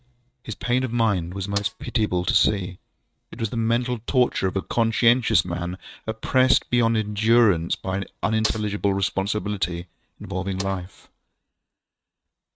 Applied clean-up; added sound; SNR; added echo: neural mask model RNNoise.